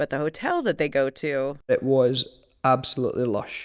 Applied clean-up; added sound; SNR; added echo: none; none; none; none.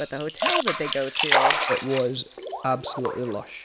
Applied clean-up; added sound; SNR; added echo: none; Splash, splatter; -3 dB; none.